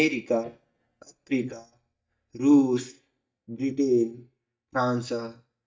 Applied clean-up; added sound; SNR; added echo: neural mask model DeepFilterNet 3.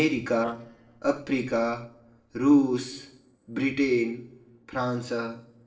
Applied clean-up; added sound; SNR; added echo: neural separator model SepFormer DNS4.